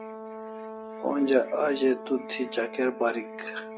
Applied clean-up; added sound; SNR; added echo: none; Brass instrument; 11 dB; none.